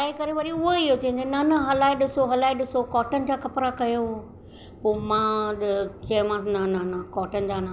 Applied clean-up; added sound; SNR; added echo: none; none; none; none.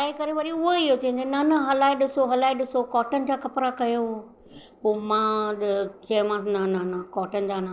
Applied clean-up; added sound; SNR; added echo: neural separator model SepFormer DNS4.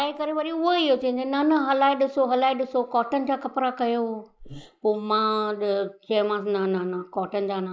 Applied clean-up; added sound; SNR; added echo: neural mask model Resemble Enhance denoiser.